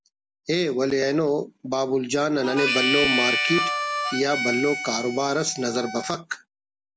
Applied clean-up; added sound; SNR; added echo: none; Harmonica; 1 dB; none.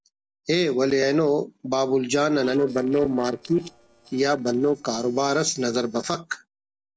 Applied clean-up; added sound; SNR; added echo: neural separator model SepFormer DNS4.